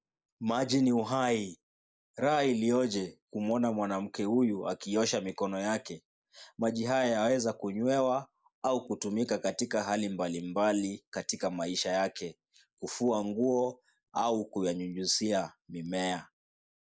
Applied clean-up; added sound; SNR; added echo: neural mask model Resemble Enhance denoiser.